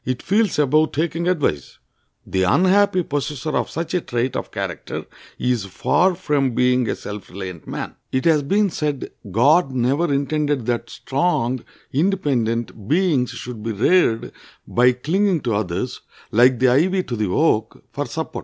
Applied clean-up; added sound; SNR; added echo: none; none; none; none.